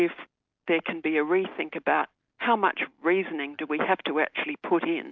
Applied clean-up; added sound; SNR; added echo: none; none; none; none.